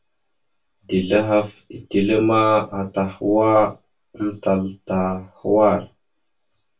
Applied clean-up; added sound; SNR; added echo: none; none; none; reverberation time 0.2 s.